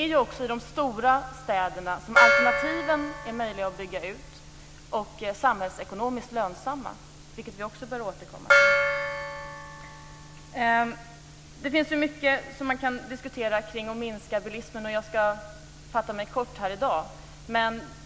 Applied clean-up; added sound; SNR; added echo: none; Gong; -2 dB; none.